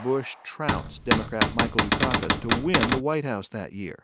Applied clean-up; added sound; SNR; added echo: none; Cupboard open or close / Door; -5 dB; none.